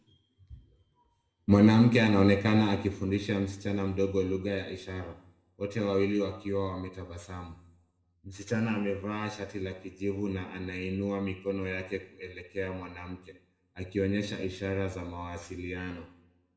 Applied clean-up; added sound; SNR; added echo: none; none; none; reverberation time 0.6 s.